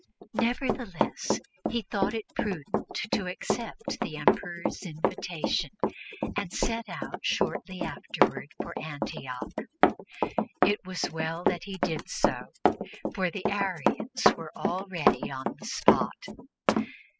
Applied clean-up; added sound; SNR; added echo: classical method spectral subtraction.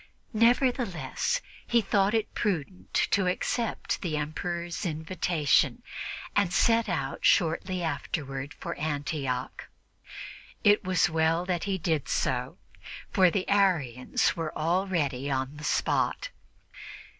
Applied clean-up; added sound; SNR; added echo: none; none; none; none.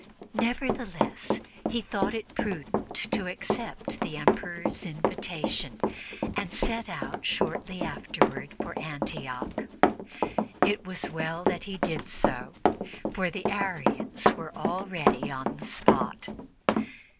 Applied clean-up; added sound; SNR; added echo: none; Run; -5 dB; none.